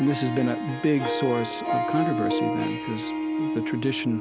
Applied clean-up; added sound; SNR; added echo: none; Harp; 1 dB; none.